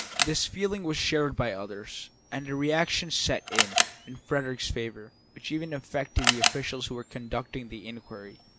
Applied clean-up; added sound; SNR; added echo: none; Camera; 2 dB; none.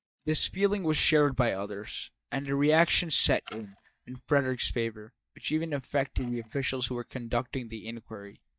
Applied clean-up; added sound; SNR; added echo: neural mask model DeepFilterNet 3.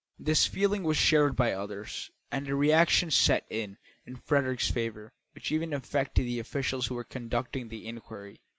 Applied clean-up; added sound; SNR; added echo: none; none; none; none.